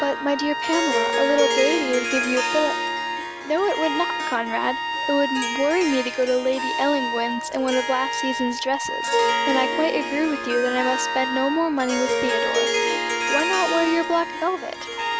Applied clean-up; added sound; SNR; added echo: none; Harp + Trumpet; 1 dB; none.